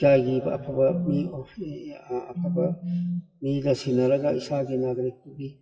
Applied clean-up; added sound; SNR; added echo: classical method WPE with log-MMSE.